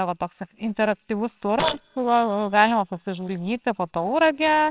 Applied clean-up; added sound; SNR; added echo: neural separator model SepFormer WHAMR!.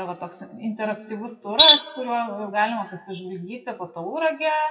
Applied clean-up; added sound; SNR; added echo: classical method WPE with log-MMSE.